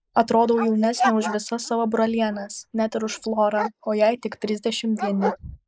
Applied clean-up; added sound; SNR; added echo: neural mask model Resemble Enhance denoiser.